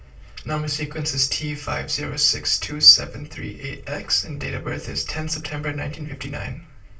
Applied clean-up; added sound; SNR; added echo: none; none; none; reverberation time 0.2 s.